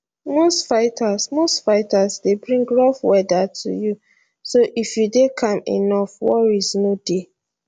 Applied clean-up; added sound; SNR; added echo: none; none; none; none.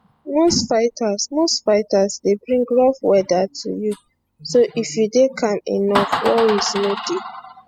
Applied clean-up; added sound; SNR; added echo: classical method spectral subtraction.